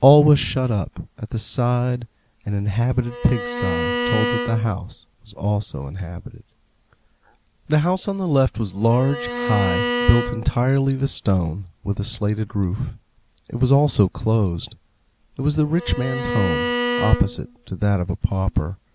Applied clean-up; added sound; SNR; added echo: none; Bowed string instrument; 5 dB; none.